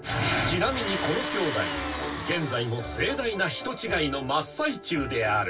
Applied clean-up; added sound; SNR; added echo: none; Tools; 7 dB; reverberation time 0.1 s.